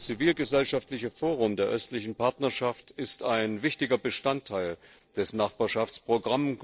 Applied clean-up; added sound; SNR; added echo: neural separator model SepFormer DNS4.